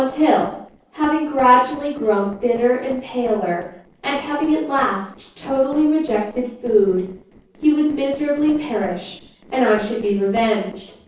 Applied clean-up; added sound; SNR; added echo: neural separator model SepFormer DNS4.